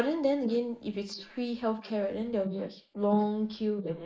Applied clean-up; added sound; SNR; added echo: neural mask model Resemble Enhance denoiser.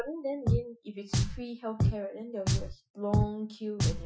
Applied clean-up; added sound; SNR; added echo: classical method Wiener filter.